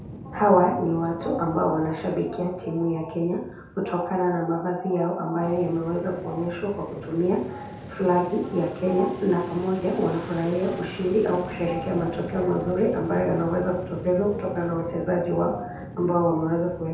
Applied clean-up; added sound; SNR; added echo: none; Fixed-wing aircraft, airplane; 14 dB; reverberation time 0.8 s.